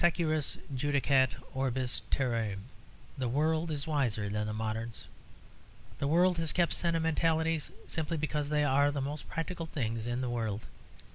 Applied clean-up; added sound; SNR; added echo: none; none; none; none.